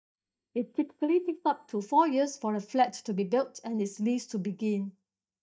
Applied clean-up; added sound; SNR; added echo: neural mask model DeepFilterNet 3.